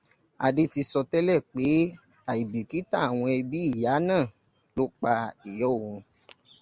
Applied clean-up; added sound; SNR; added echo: none; none; none; none.